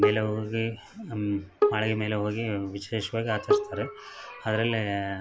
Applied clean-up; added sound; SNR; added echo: none; Bowed string instrument; 1 dB; none.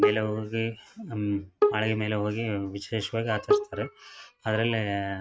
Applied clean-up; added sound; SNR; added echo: neural mask model RNNoise.